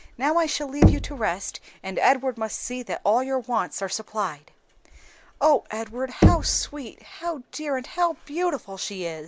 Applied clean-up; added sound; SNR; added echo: none; Knock; -1 dB; none.